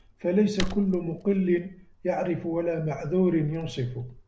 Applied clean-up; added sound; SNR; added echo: none; Tearing / Wood; 13 dB; none.